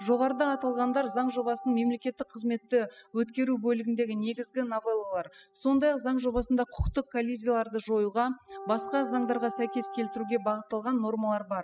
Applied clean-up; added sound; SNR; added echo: classical method spectral subtraction.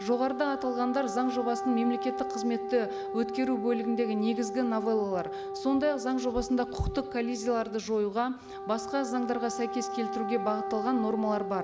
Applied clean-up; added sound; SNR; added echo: none; Wind instrument, woodwind instrument; 6 dB; none.